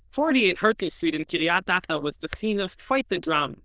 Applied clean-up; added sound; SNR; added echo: neural diffusion model UNIVERSE++.